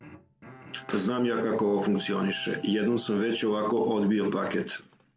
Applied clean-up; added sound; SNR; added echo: none; Explosion + Bowed string instrument; 20 dB; none.